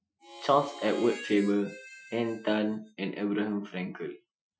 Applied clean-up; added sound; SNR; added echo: classical method Wiener filter.